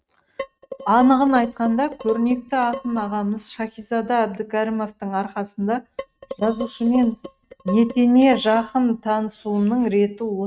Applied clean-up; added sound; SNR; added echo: neural mask model RNNoise.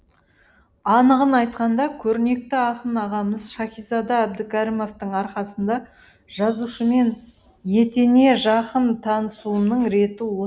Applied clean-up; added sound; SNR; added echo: none; none; none; none.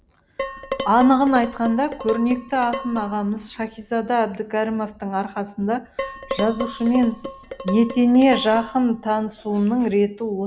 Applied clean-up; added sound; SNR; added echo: none; Dishes, pots, and pans; 11 dB; none.